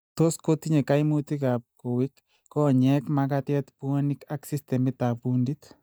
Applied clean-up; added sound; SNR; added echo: neural mask model DeepFilterNet 3.